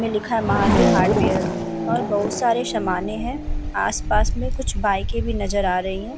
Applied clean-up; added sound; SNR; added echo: none; Race car, auto racing / Accelerating, revving, vroom; -1 dB; none.